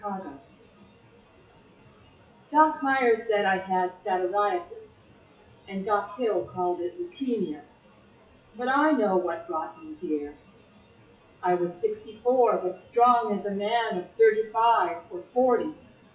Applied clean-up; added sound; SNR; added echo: classical method WPE with log-MMSE.